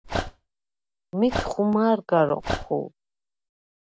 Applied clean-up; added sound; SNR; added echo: none; Dog; 8 dB; none.